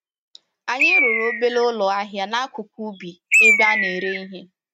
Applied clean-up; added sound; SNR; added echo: neural mask model RNNoise.